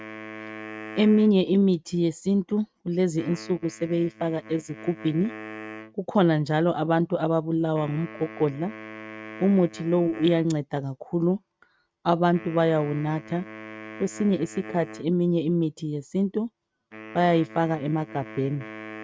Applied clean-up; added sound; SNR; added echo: neural mask model RNNoise.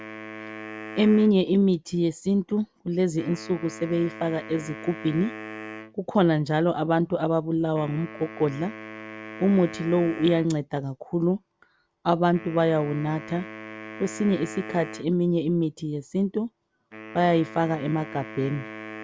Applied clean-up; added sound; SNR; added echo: none; Wind instrument, woodwind instrument; 16 dB; none.